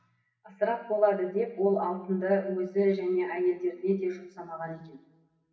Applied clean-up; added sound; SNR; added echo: none; none; none; reverberation time 1.0 s.